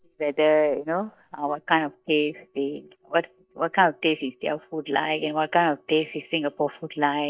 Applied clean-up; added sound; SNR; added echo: neural mask model DeepFilterNet 3.